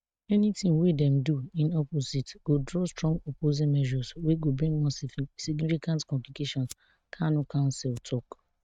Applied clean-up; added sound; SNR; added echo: neural mask model RNNoise.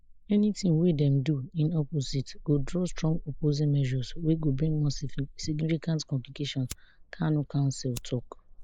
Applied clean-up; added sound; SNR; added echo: neural mask model Resemble Enhance denoiser.